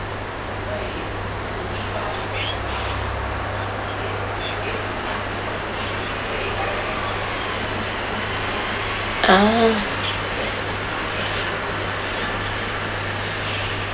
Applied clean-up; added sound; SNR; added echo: none; Engine; 10 dB; none.